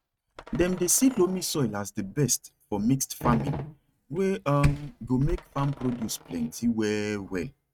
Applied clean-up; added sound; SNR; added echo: neural mask model RNNoise.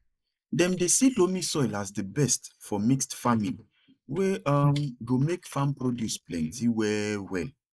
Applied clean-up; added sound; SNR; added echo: neural mask model Resemble Enhance denoiser.